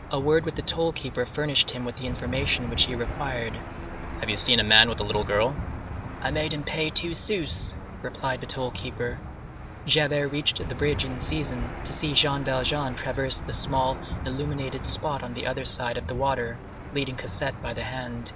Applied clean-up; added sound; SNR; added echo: none; Engine / Aircraft; 7 dB; none.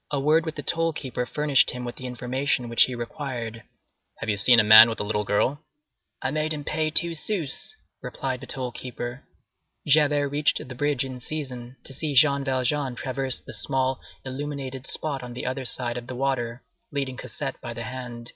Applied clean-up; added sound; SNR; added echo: none; none; none; none.